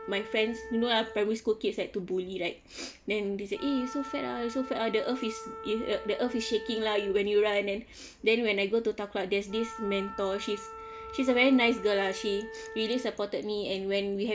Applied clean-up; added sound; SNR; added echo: none; Wind instrument, woodwind instrument; 15 dB; none.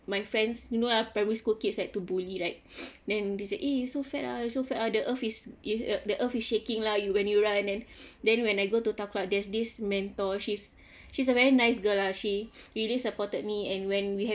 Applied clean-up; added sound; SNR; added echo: none; none; none; none.